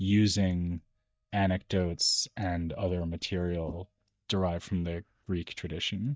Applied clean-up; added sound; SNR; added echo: neural mask model DeepFilterNet 3.